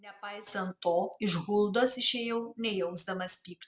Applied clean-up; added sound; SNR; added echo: none; none; none; none.